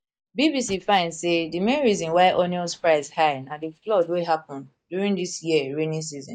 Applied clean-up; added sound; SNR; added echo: neural mask model DeepFilterNet 3.